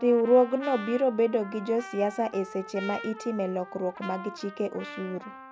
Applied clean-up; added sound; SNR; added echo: none; Trumpet; 15 dB; none.